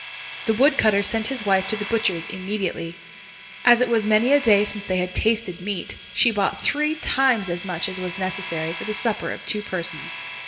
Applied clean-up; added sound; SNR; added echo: none; Domestic sounds, home sounds; 12 dB; reverberation time 2.1 s.